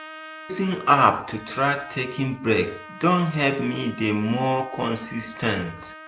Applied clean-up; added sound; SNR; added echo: none; Trumpet; 17 dB; none.